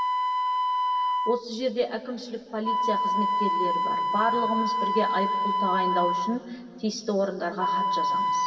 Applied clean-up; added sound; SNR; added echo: none; Wind instrument, woodwind instrument; -3 dB; reverberation time 2.5 s.